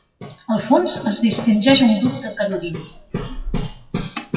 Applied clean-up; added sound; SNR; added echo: classical method WPE with log-MMSE.